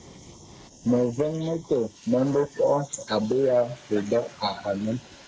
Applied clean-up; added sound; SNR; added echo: neural mask model Resemble Enhance denoiser.